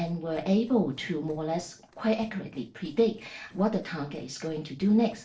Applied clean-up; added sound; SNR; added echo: neural separator model SepFormer DNS4.